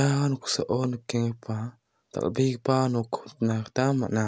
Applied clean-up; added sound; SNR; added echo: none; none; none; none.